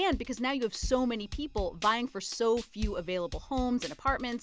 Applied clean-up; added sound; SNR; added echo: none; Drum kit; 9 dB; none.